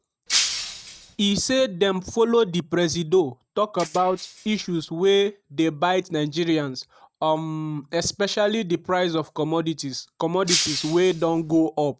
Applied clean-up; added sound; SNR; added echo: neural mask model RNNoise.